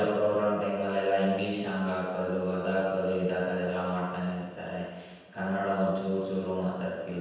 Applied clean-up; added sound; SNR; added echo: none; none; none; reverberation time 1.2 s.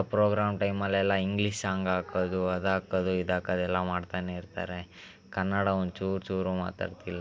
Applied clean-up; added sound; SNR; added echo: none; none; none; none.